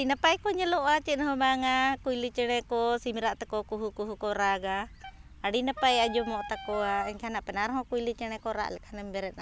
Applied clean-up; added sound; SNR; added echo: none; Wind instrument, woodwind instrument; 12 dB; none.